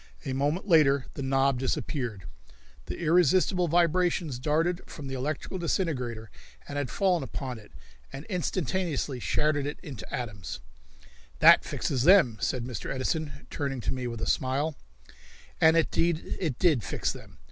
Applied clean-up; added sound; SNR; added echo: none; none; none; none.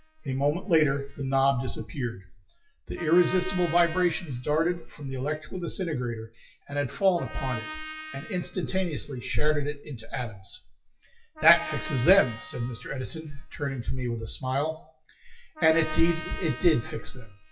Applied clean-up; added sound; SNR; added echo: classical method WPE with log-MMSE.